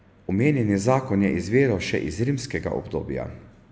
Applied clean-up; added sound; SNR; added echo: none; none; none; none.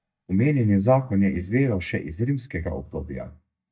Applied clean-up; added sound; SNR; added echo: neural mask model DeepFilterNet 3.